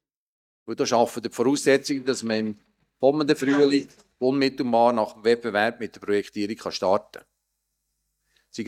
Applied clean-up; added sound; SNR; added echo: neural mask model DeepFilterNet 3.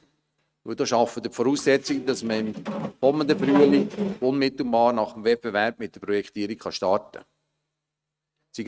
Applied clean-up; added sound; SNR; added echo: neural mask model RNNoise.